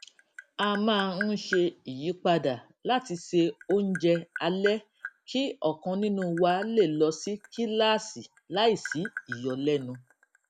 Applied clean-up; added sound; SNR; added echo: none; Tap; 15 dB; none.